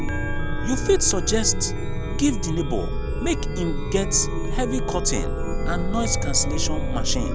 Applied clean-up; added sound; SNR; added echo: none; Chime; -2 dB; none.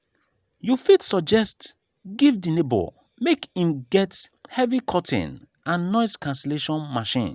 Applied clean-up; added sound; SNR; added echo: none; none; none; none.